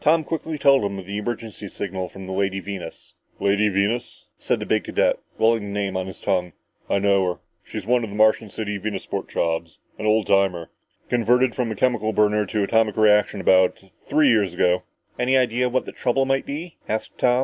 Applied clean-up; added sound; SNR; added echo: none; none; none; none.